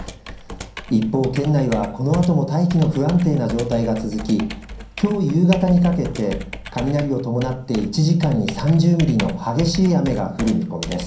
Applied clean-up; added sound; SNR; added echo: none; Computer keyboard; 14 dB; reverberation time 0.6 s.